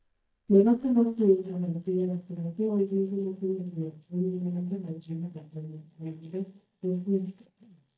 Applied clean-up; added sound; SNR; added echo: neural mask model DeepFilterNet 3.